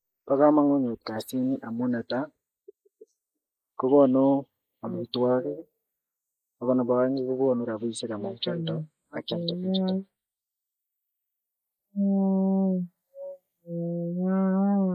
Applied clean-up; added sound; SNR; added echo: neural mask model Resemble Enhance denoiser.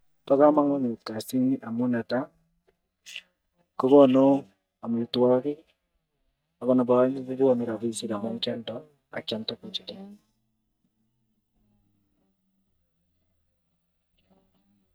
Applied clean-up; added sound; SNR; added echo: neural mask model DeepFilterNet 3.